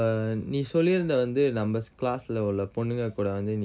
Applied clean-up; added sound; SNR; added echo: none; none; none; none.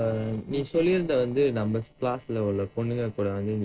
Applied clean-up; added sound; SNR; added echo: neural separator model SepFormer DNS4.